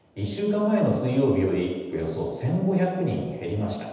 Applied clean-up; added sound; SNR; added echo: none; none; none; reverberation time 1.1 s.